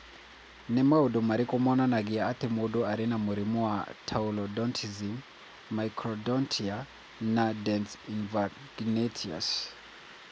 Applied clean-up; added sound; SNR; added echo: none; none; none; none.